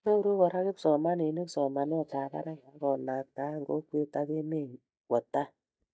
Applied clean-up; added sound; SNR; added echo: neural mask model DeepFilterNet 3.